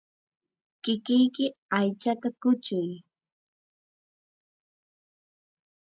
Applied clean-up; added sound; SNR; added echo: none; none; none; none.